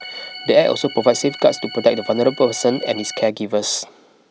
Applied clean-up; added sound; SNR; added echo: none; Organ; 14 dB; none.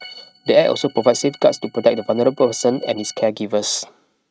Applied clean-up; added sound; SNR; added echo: neural mask model RNNoise.